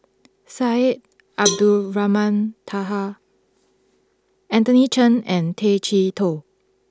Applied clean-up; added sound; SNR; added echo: none; Cowbell; 9 dB; none.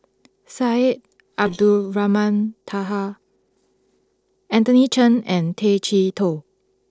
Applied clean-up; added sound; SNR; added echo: neural separator model SepFormer DNS4.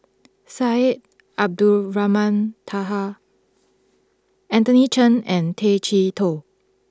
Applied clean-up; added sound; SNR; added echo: none; none; none; none.